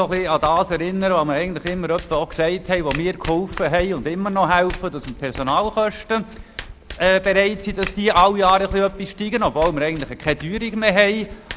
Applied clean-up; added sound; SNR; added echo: none; Domestic sounds, home sounds; 15 dB; none.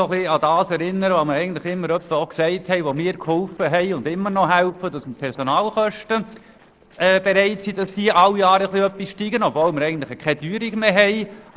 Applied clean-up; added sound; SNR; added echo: neural separator model SepFormer DNS4.